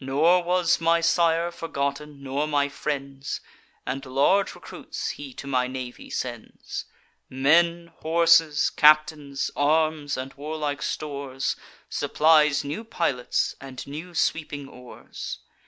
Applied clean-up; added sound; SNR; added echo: none; none; none; none.